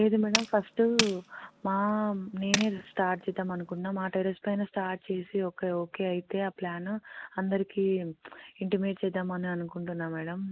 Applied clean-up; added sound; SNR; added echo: none; Tools; 5 dB; none.